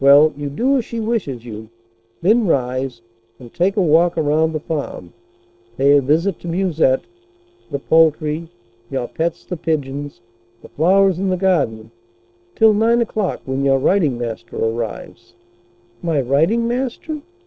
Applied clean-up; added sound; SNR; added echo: neural separator model SepFormer DNS4.